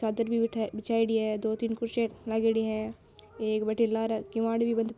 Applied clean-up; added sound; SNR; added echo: none; none; none; none.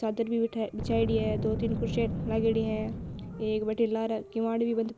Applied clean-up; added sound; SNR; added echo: none; Boom; 6 dB; none.